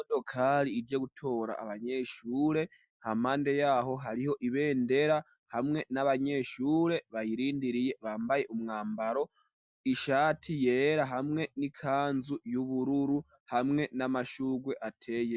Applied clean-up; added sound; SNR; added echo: none; none; none; none.